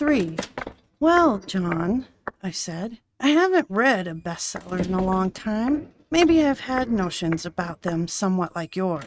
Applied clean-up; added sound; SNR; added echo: neural mask model RNNoise.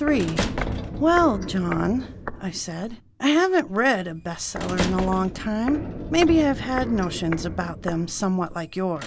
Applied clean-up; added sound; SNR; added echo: none; Walk, footsteps + Squeak / Slam / Human group actions; 8 dB; none.